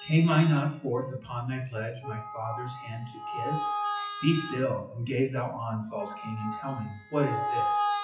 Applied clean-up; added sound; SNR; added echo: classical method WPE with log-MMSE.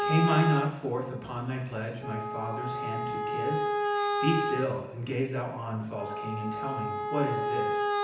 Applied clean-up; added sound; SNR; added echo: none; Wind instrument, woodwind instrument; 1 dB; reverberation time 0.9 s.